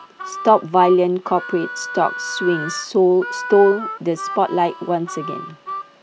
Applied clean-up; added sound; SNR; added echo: none; Harmonica; 11 dB; none.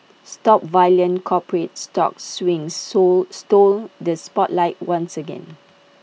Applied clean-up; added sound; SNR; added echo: none; none; none; none.